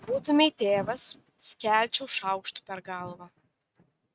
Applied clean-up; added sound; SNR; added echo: neural mask model RNNoise.